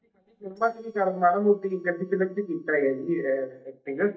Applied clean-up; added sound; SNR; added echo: neural mask model DeepFilterNet 3.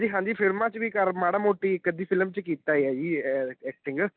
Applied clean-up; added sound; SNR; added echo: none; none; none; none.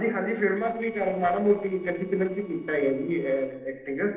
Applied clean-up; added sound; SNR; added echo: neural separator model SepFormer DNS4.